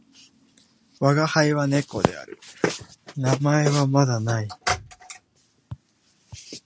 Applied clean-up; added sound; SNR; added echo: none; none; none; none.